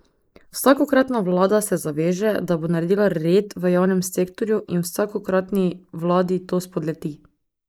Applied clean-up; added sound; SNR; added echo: neural mask model Resemble Enhance denoiser.